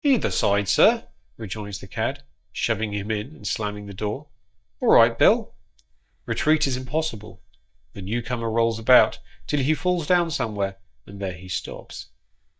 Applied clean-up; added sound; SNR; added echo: neural mask model DeepFilterNet 3.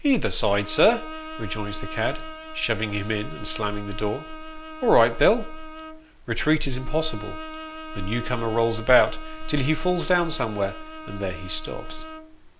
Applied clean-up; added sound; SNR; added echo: none; Bowed string instrument; 15 dB; none.